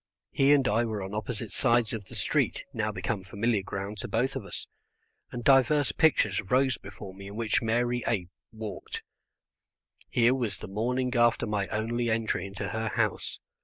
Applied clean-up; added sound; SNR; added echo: neural separator model SepFormer DNS4.